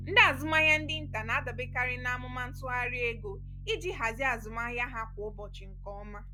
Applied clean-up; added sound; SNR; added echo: none; Piano; 10 dB; none.